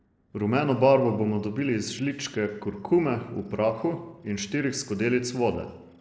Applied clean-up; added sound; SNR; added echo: neural separator model SepFormer DNS4.